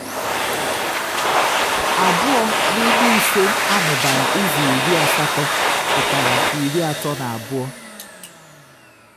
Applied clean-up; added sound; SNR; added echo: none; Domestic sounds, home sounds; -5 dB; none.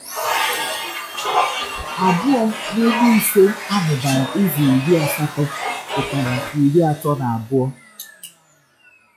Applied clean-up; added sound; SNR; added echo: classical method log-MMSE.